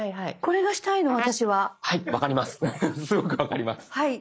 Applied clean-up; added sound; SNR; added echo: neural mask model Resemble Enhance denoiser.